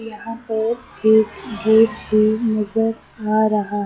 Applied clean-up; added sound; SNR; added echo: classical method log-MMSE.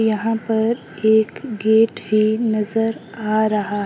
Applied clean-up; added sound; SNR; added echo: none; none; none; none.